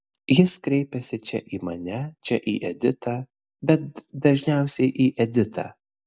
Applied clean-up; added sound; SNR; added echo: none; none; none; none.